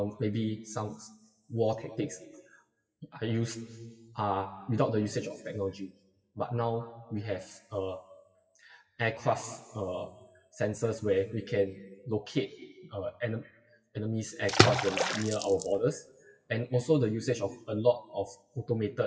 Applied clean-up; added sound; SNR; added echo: classical method WPE with log-MMSE.